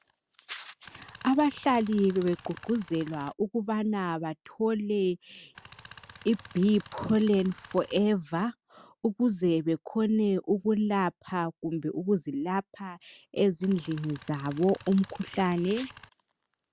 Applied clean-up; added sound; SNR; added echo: none; Tools; 19 dB; none.